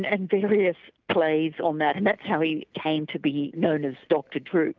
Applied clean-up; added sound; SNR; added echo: none; none; none; none.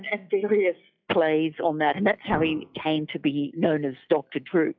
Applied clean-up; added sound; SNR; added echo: classical method log-MMSE.